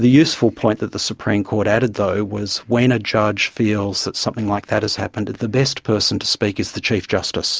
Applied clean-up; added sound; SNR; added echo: none; none; none; none.